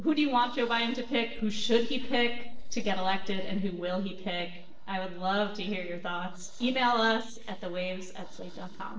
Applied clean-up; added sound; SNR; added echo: neural separator model SepFormer DNS4.